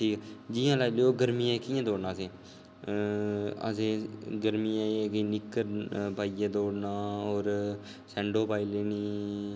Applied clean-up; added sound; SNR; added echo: none; none; none; none.